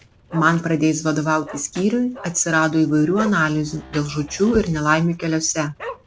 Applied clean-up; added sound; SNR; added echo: none; Dog + Rain; 18 dB; none.